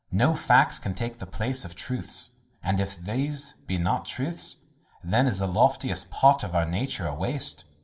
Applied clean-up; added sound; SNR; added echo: none; none; none; reverberation time 0.4 s.